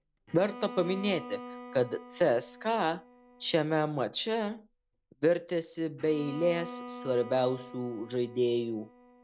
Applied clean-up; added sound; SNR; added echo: none; Bowed string instrument; 16 dB; none.